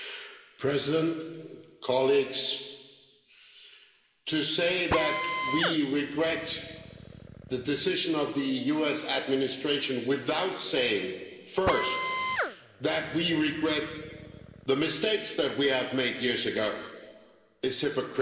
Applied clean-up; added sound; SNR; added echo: none; Drill; 5 dB; reverberation time 2.1 s.